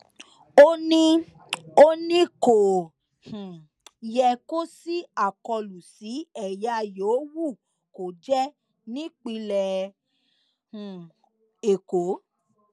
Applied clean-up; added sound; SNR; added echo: none; none; none; none.